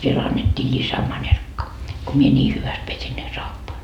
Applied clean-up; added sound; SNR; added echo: none; none; none; none.